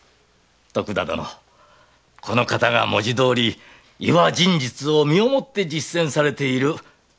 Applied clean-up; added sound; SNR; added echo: none; none; none; none.